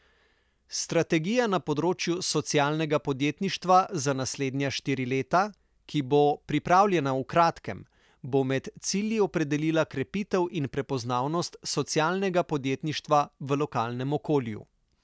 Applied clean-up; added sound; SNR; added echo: none; none; none; none.